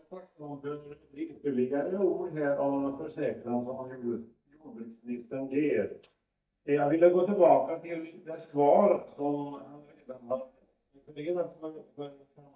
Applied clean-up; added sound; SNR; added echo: neural mask model DeepFilterNet 3.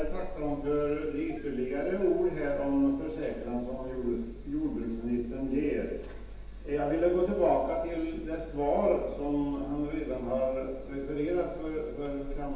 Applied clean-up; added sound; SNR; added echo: none; Engine starting; 10 dB; reverberation time 0.9 s.